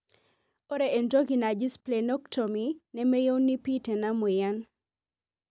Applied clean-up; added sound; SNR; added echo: none; none; none; none.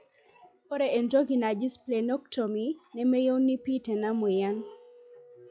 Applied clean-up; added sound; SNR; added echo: classical method log-MMSE.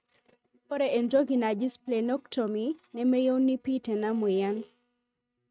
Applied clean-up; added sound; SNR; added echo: neural mask model RNNoise.